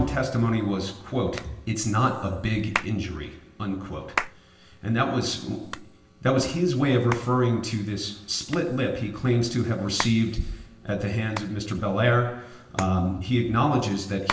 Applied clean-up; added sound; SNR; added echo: none; Hands; 14 dB; reverberation time 0.9 s.